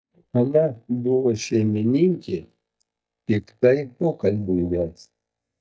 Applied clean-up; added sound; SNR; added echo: neural mask model DeepFilterNet 3.